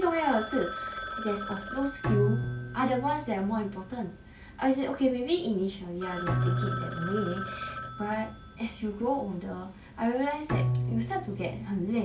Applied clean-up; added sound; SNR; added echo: none; Telephone + Bowed string instrument; 3 dB; none.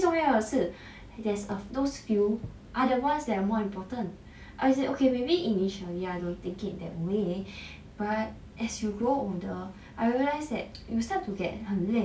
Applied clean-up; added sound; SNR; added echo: none; none; none; none.